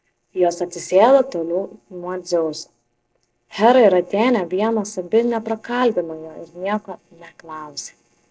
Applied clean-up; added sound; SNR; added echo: neural separator model SepFormer DNS4.